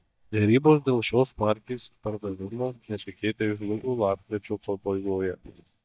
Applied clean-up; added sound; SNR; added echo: neural mask model DeepFilterNet 3.